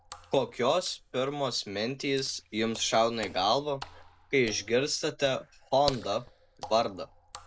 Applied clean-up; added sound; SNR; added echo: none; Water / Splash, splatter; 17 dB; none.